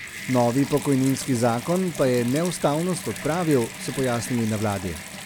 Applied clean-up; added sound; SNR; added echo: none; Bathtub (filling or washing) / Water tap, faucet; 12 dB; none.